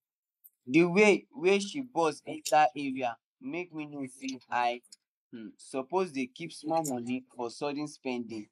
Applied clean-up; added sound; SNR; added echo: neural mask model Resemble Enhance denoiser.